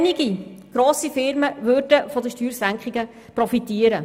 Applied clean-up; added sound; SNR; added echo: none; none; none; none.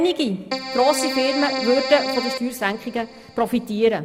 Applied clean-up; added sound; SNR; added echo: none; Keyboard (musical); 6 dB; none.